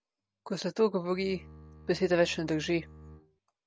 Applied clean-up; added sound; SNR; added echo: none; Bowed string instrument; 19 dB; none.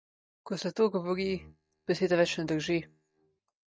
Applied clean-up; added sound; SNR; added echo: neural mask model DeepFilterNet 3.